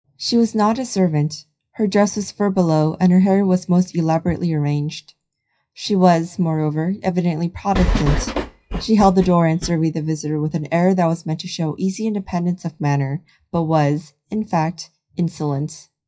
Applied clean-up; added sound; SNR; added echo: classical method WPE with log-MMSE.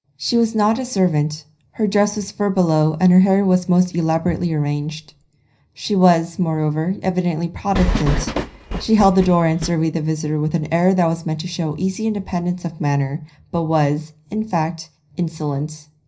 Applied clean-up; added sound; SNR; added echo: none; Train; 4 dB; reverberation time 0.4 s.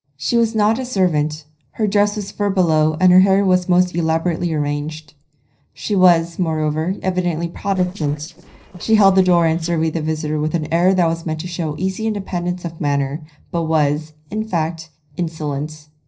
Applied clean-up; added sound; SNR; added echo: neural separator model SepFormer DNS4.